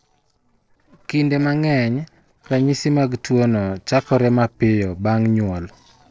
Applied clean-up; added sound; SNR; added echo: neural separator model SepFormer DNS4.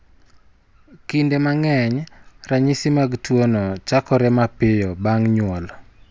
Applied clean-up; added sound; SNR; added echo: none; none; none; none.